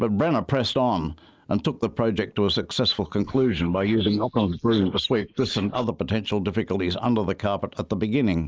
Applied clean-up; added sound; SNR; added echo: neural mask model Resemble Enhance denoiser.